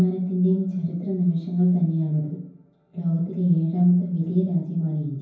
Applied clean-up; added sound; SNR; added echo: none; none; none; reverberation time 0.9 s.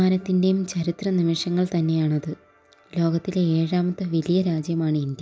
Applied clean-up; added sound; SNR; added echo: none; none; none; none.